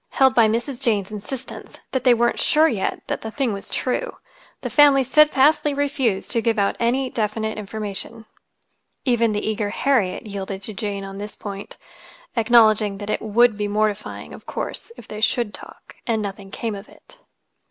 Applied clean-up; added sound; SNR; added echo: none; none; none; none.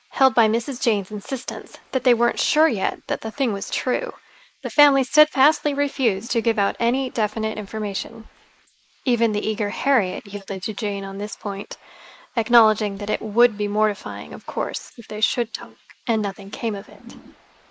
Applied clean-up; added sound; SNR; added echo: neural mask model Resemble Enhance denoiser.